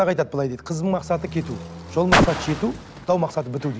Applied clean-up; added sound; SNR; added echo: none; Car; 3 dB; none.